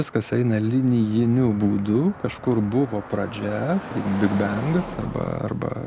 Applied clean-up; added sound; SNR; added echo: none; Car passing by; 14 dB; none.